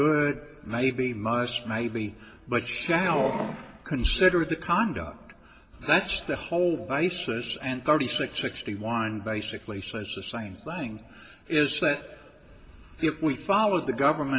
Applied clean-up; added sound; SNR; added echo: none; Wood; 6 dB; reverberation time 0.5 s.